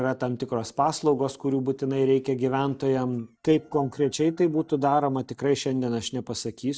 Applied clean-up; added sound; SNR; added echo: neural mask model DeepFilterNet 3.